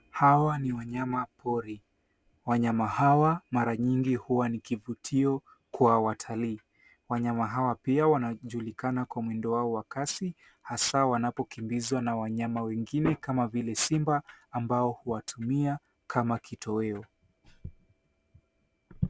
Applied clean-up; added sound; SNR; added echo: none; none; none; none.